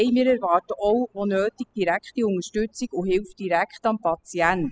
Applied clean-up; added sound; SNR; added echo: classical method spectral subtraction.